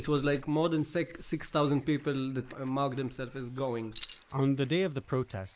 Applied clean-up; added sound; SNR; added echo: neural mask model Resemble Enhance denoiser.